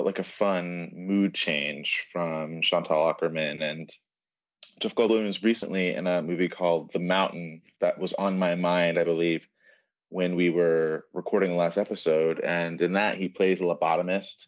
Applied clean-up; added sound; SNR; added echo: none; none; none; none.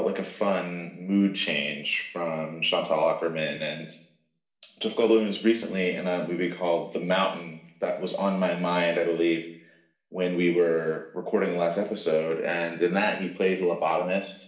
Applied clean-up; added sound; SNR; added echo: none; none; none; reverberation time 0.7 s.